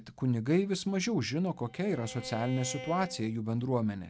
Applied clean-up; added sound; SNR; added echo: none; Bowed string instrument; 14 dB; none.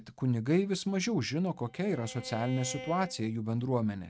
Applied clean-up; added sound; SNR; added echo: neural mask model RNNoise.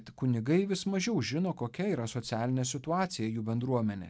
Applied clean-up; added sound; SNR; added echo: none; none; none; none.